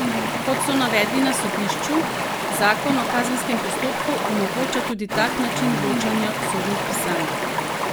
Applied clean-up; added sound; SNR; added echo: none; Stream; -1 dB; none.